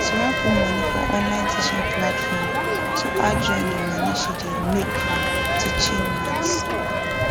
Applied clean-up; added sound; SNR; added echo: none; Crowd + Trumpet; -4 dB; none.